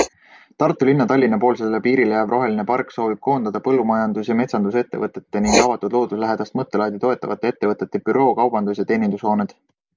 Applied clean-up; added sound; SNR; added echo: none; Writing; 12 dB; none.